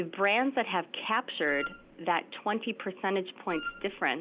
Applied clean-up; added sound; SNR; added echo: none; Wind instrument, woodwind instrument; 9 dB; none.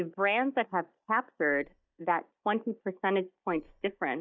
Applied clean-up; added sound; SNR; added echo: neural mask model DeepFilterNet 3.